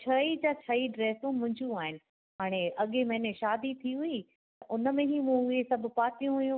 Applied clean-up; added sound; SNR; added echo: none; none; none; none.